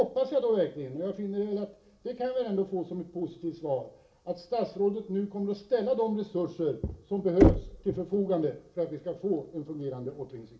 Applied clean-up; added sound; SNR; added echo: none; Knock; -1 dB; reverberation time 0.3 s.